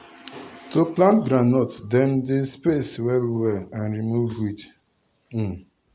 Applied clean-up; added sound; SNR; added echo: none; none; none; none.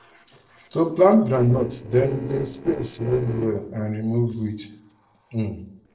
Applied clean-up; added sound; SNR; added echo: neural separator model SepFormer DNS4.